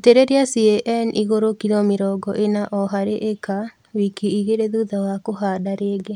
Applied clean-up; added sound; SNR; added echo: none; none; none; none.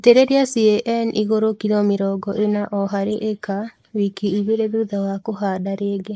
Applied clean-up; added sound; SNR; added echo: neural mask model Resemble Enhance denoiser.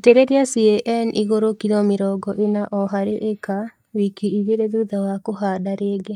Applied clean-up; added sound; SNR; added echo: neural mask model DeepFilterNet 3.